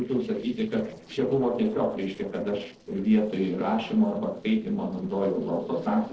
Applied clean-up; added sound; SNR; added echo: neural separator model SepFormer DNS4.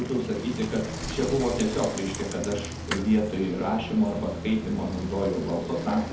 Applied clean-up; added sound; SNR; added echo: none; Bicycle; 7 dB; reverberation time 0.6 s.